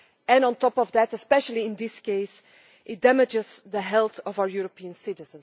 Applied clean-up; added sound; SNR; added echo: none; none; none; none.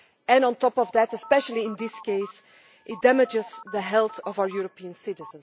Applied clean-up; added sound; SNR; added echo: none; Telephone; 19 dB; none.